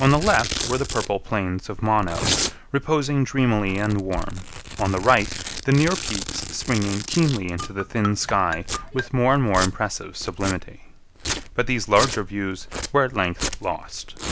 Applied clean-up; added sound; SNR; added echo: none; Domestic sounds, home sounds + Marimba, xylophone; 9 dB; none.